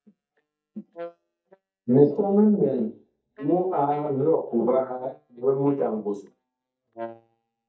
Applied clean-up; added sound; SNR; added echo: neural mask model DeepFilterNet 3.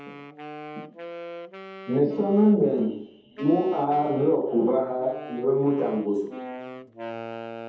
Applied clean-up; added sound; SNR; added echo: none; Wind instrument, woodwind instrument; 15 dB; reverberation time 0.7 s.